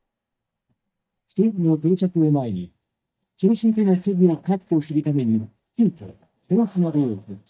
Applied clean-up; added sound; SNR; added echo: neural mask model DeepFilterNet 3.